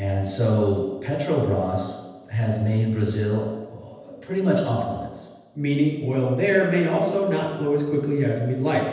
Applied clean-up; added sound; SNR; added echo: none; none; none; reverberation time 1.1 s.